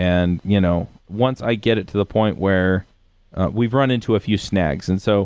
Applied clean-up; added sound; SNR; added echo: none; none; none; none.